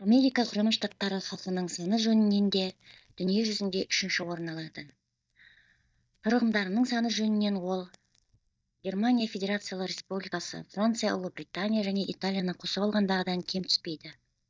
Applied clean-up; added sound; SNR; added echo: neural mask model DeepFilterNet 3.